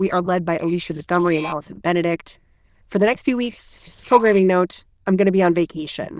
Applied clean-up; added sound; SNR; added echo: neural diffusion model UNIVERSE++.